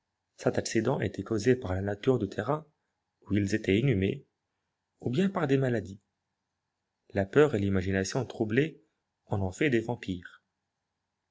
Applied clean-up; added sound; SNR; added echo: none; none; none; none.